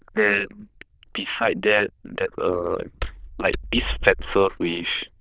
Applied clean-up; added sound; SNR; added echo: neural diffusion model UNIVERSE++.